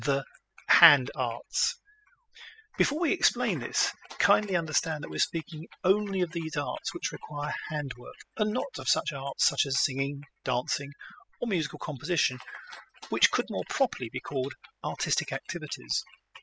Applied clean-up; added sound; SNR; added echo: classical method spectral subtraction.